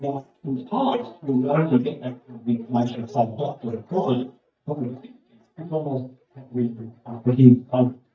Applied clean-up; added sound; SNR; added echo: neural mask model DeepFilterNet 3.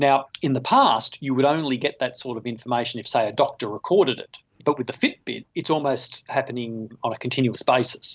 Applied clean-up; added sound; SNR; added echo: none; none; none; none.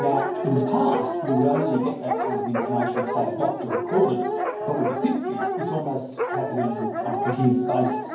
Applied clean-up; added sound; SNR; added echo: none; Dog; 1 dB; reverberation time 0.9 s.